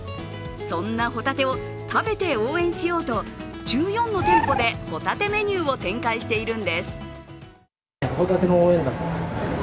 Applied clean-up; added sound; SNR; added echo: none; Bird; -3 dB; none.